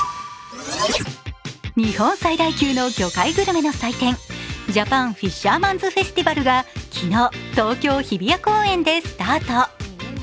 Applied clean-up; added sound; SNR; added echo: none; none; none; none.